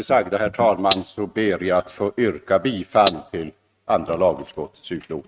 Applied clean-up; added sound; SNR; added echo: neural mask model RNNoise.